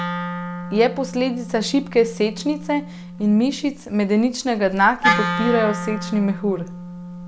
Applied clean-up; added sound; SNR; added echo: none; Wind instrument, woodwind instrument; 7 dB; none.